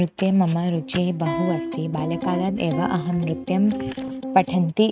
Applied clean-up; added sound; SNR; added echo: neural mask model RNNoise.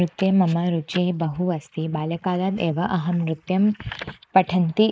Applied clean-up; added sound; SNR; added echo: neural mask model Resemble Enhance denoiser.